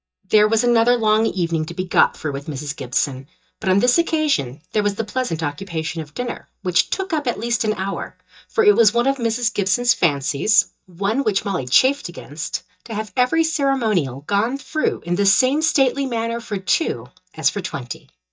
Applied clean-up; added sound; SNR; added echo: neural mask model DeepFilterNet 3.